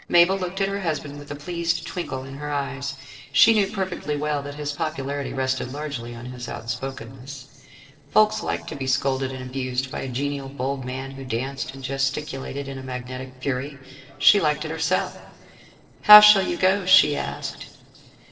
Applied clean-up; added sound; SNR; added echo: neural separator model SepFormer DNS4.